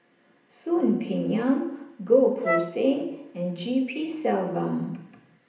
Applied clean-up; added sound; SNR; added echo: none; Wind instrument, woodwind instrument; 5 dB; reverberation time 0.8 s.